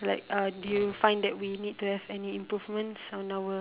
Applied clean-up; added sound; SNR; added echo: none; none; none; none.